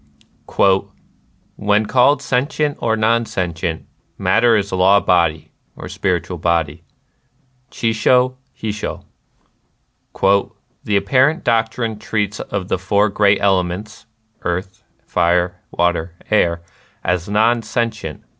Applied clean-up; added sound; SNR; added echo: none; none; none; none.